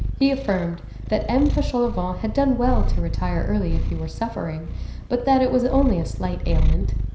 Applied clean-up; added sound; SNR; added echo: none; Purr; 1 dB; reverberation time 0.5 s.